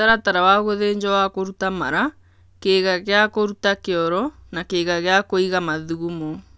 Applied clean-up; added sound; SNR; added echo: none; none; none; none.